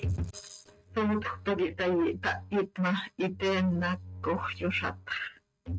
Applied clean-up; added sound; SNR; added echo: neural mask model RNNoise.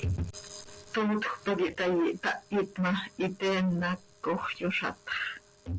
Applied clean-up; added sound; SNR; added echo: none; none; none; none.